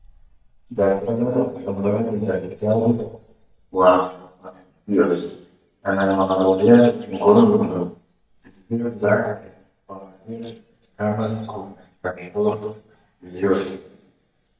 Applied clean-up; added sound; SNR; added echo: neural mask model DeepFilterNet 3.